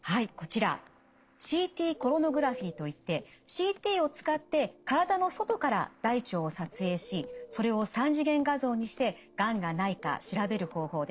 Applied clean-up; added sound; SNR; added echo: neural separator model SepFormer DNS4.